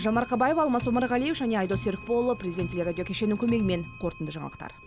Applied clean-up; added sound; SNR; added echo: none; Clock; 9 dB; none.